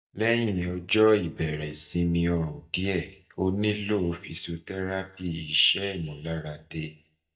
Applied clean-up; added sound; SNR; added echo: neural mask model DeepFilterNet 3.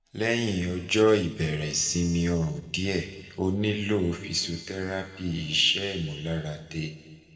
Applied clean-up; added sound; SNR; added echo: neural separator model SepFormer DNS4.